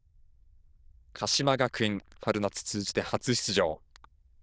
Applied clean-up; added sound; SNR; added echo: neural diffusion model UNIVERSE++.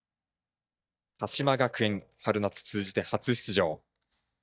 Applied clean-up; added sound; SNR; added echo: neural mask model DeepFilterNet 3.